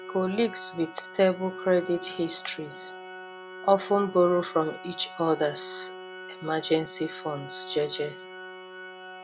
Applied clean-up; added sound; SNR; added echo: none; Organ; 18 dB; none.